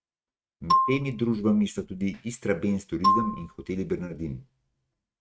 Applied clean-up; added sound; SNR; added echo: neural mask model RNNoise.